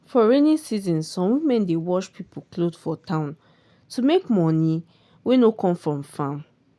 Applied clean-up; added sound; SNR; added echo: none; none; none; none.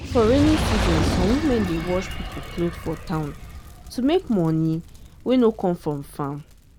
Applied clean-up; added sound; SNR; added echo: none; Fire; 5 dB; none.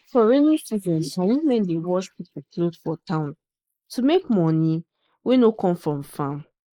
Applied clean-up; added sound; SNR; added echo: neural mask model Resemble Enhance denoiser.